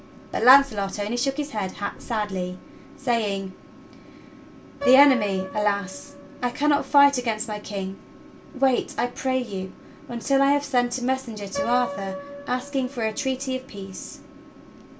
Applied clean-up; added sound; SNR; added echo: none; Piano; 15 dB; none.